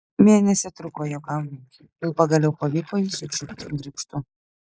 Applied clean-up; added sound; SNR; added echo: neural mask model Resemble Enhance denoiser.